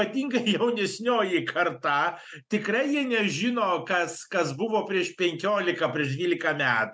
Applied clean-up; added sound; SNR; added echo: none; none; none; none.